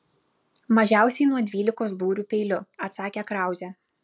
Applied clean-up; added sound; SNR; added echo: none; none; none; none.